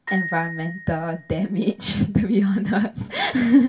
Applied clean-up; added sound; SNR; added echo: none; Glockenspiel; 16 dB; reverberation time 0.2 s.